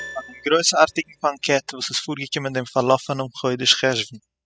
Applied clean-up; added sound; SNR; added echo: classical method spectral subtraction.